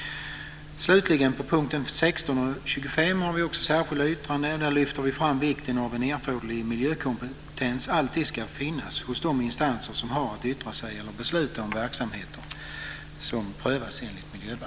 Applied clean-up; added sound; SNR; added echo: none; none; none; none.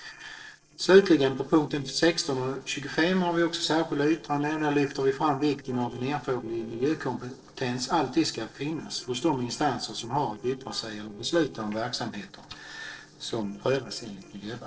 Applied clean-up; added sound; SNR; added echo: neural separator model SepFormer DNS4.